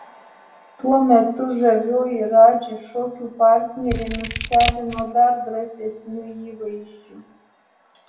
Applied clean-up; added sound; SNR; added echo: none; Scissors; 6 dB; reverberation time 0.6 s.